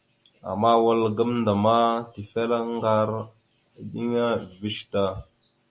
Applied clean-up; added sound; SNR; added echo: none; none; none; none.